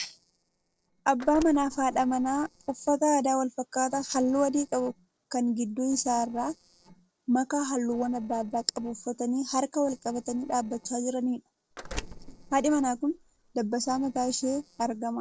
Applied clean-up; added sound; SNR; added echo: neural separator model SepFormer DNS4.